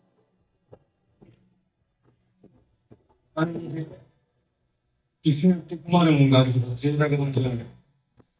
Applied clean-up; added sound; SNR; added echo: neural mask model DeepFilterNet 3.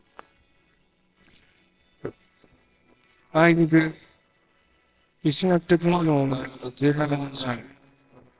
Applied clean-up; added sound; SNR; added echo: neural separator model SepFormer WHAMR!.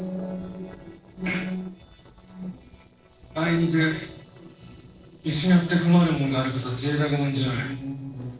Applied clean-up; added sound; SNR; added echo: neural separator model SepFormer DNS4.